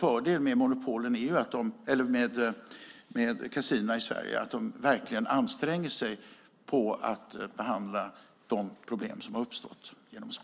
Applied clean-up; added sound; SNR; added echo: none; none; none; none.